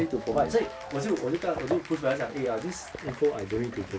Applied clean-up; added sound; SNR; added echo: none; Applause / Cheering + Brass instrument; 13 dB; none.